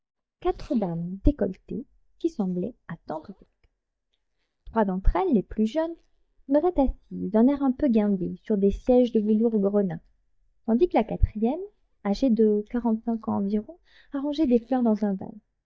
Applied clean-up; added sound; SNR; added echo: neural mask model DeepFilterNet 3.